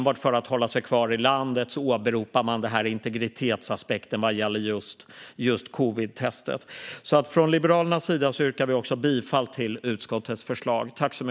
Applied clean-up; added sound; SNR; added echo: none; none; none; none.